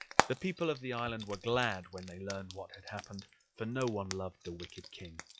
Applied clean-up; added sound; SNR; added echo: classical method log-MMSE.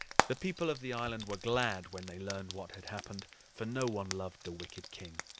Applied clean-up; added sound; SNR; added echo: none; Frying (food); 3 dB; none.